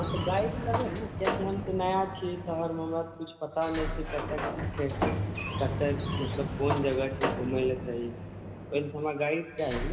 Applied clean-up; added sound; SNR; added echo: none; Sliding door; 2 dB; reverberation time 2.3 s.